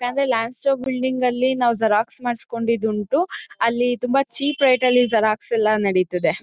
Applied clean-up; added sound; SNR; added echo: none; none; none; none.